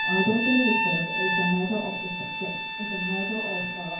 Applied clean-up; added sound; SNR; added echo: none; Bowed string instrument; -1 dB; reverberation time 0.9 s.